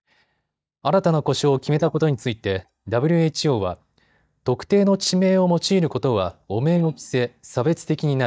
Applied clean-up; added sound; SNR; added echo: neural mask model DeepFilterNet 3.